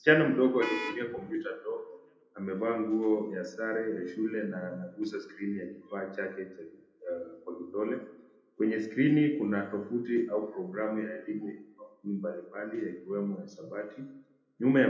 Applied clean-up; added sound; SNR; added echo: none; Vehicle horn, car horn, honking; 7 dB; reverberation time 0.7 s.